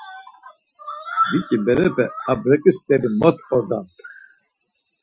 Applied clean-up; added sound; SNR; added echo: classical method Wiener filter.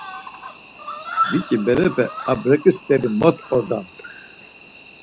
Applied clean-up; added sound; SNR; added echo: none; Cricket; 10 dB; none.